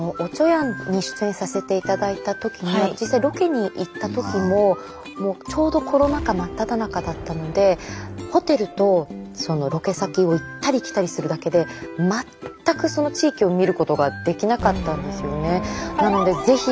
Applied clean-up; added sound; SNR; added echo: none; Explosion; 19 dB; none.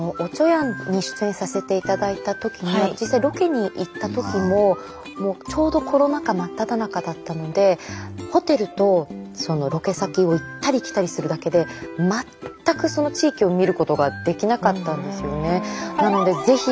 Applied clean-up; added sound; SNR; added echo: none; none; none; none.